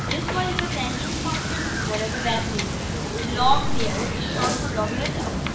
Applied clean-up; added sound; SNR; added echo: none; Wind / Boat, Water vehicle; 0 dB; reverberation time 0.7 s.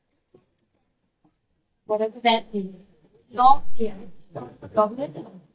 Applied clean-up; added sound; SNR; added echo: neural mask model DeepFilterNet 3.